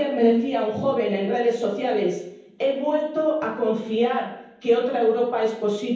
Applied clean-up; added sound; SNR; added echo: none; Brass instrument; 3 dB; reverberation time 0.9 s.